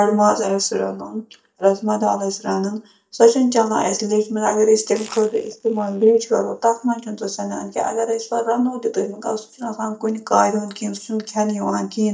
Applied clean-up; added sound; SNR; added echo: neural mask model DeepFilterNet 3.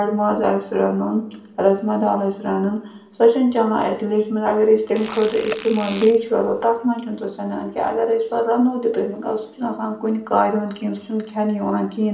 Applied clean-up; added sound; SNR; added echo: none; Fart; 14 dB; reverberation time 0.8 s.